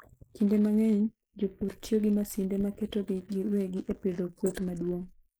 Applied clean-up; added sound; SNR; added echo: neural mask model Resemble Enhance denoiser.